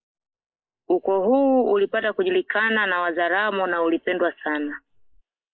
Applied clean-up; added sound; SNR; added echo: neural mask model Resemble Enhance denoiser.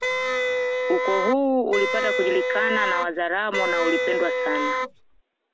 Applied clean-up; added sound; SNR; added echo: none; Wind instrument, woodwind instrument; 0 dB; none.